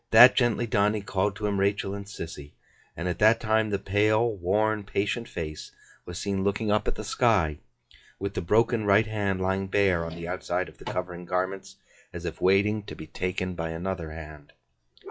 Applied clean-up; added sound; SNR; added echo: classical method log-MMSE.